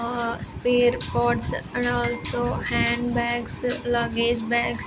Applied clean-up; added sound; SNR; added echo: none; Piano; 19 dB; none.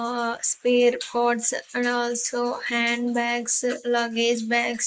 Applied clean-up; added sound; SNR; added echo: neural mask model Resemble Enhance denoiser.